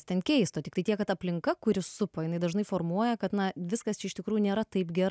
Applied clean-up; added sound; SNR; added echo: none; none; none; none.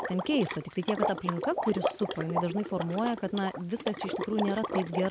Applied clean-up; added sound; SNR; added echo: none; Water / Liquid; 4 dB; none.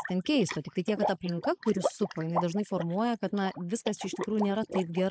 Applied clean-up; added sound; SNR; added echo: neural mask model Resemble Enhance denoiser.